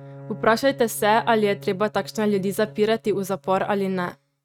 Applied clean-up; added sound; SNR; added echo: neural mask model RNNoise.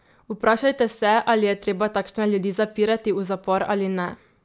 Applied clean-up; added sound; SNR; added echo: none; none; none; none.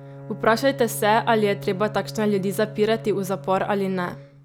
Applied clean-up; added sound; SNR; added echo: none; Bowed string instrument; 14 dB; none.